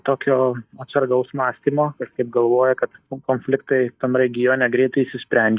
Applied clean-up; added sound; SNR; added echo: neural mask model DeepFilterNet 3.